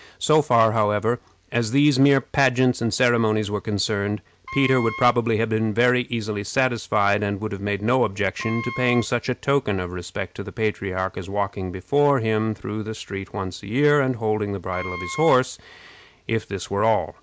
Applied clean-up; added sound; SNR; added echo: none; Wind instrument, woodwind instrument; 13 dB; none.